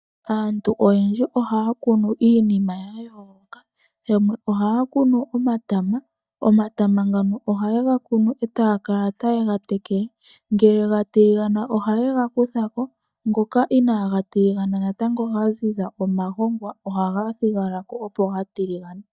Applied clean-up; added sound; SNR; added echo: neural mask model DeepFilterNet 3.